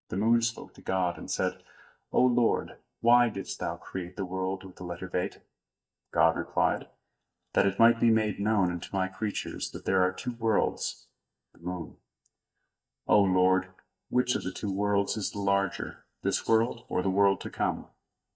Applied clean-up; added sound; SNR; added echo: neural mask model DeepFilterNet 3.